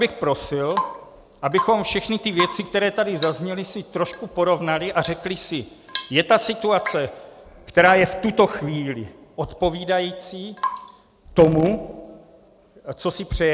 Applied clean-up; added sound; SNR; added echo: none; Drip / Water tap, faucet / Rain; 12 dB; none.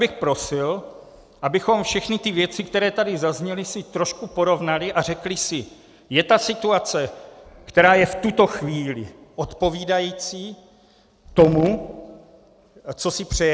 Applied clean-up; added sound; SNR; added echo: none; none; none; none.